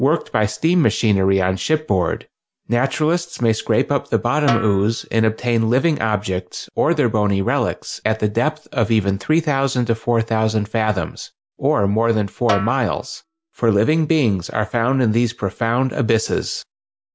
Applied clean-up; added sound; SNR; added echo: none; Snare drum; 12 dB; none.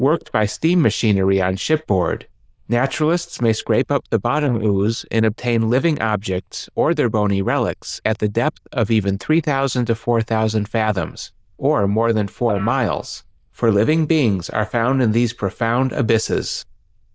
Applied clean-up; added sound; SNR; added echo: neural diffusion model UNIVERSE++.